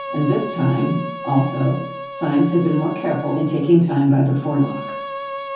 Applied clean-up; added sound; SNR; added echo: none; Bowed string instrument; 12 dB; reverberation time 0.7 s.